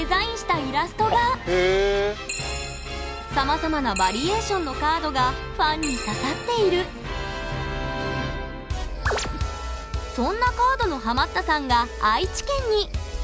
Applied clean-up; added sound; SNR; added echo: none; Wind instrument, woodwind instrument; 18 dB; none.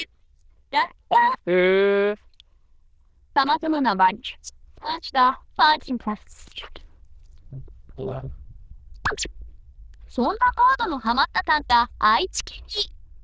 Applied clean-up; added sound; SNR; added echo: neural diffusion model UNIVERSE++.